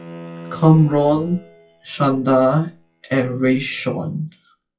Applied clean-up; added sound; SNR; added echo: classical method WPE with log-MMSE.